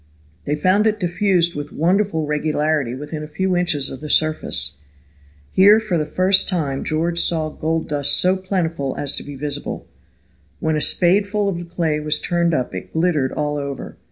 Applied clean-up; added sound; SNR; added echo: none; none; none; none.